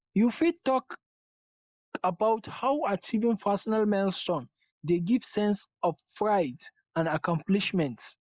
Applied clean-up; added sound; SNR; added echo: neural mask model Resemble Enhance denoiser.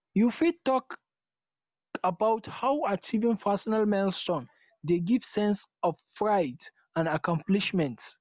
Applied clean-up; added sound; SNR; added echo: none; none; none; none.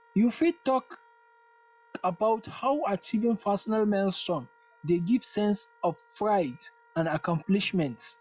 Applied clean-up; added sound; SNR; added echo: classical method log-MMSE.